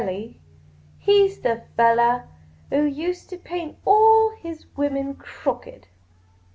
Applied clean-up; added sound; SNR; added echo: none; none; none; none.